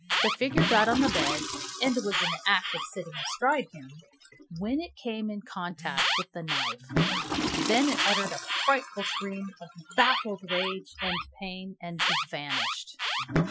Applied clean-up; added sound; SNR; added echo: classical method Wiener filter.